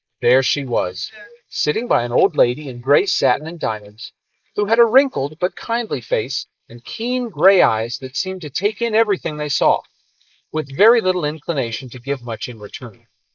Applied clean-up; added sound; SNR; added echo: neural mask model Resemble Enhance denoiser.